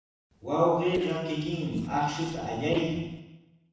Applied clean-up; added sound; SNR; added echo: neural separator model SepFormer DNS4.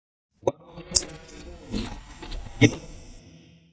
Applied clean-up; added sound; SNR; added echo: neural mask model DeepFilterNet 3.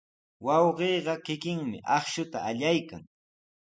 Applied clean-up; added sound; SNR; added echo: none; none; none; none.